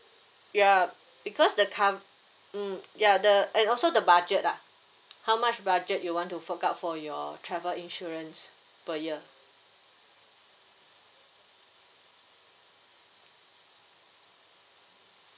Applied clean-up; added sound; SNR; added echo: none; none; none; none.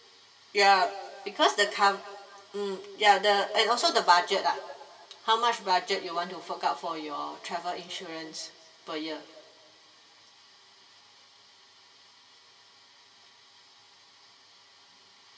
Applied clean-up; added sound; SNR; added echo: none; none; none; reverberation time 2.0 s.